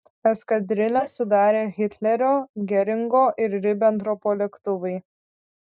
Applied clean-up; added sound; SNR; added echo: neural mask model DeepFilterNet 3.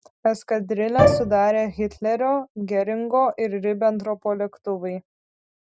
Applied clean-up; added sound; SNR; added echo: none; Bowed string instrument; -2 dB; none.